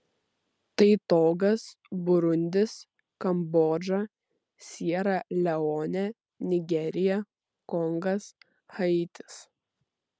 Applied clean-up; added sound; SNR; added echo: none; none; none; none.